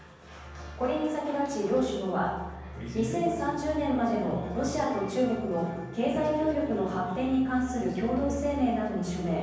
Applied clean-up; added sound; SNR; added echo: none; none; none; reverberation time 1.1 s.